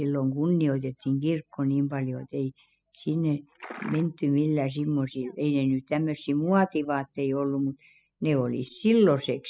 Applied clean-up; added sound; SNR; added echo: classical method spectral subtraction.